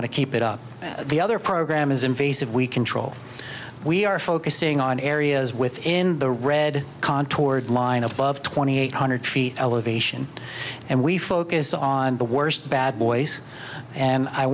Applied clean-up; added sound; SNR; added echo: none; none; none; none.